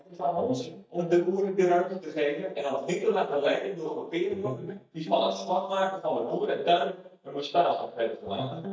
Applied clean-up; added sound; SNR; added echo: neural mask model DeepFilterNet 3.